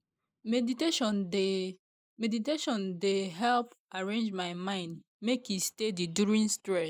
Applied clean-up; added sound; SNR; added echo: neural mask model Resemble Enhance denoiser.